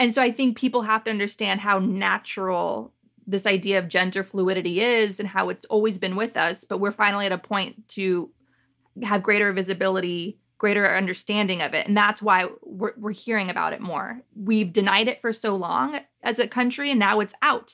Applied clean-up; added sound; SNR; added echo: none; none; none; none.